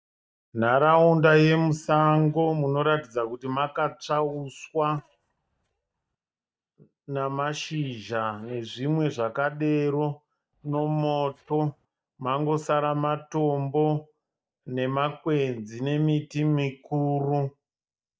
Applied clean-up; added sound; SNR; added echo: neural mask model DeepFilterNet 3.